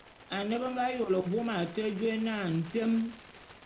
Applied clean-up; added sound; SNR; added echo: none; Bird; 19 dB; reverberation time 0.3 s.